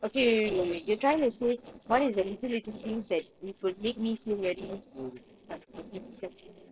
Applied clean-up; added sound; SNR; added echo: neural separator model SepFormer DNS4.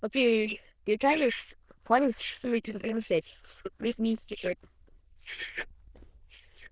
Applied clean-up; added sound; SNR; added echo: neural diffusion model UNIVERSE++.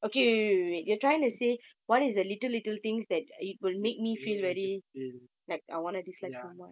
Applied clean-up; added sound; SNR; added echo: none; none; none; none.